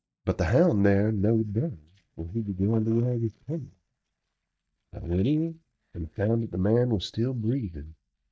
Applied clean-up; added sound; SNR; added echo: neural mask model DeepFilterNet 3.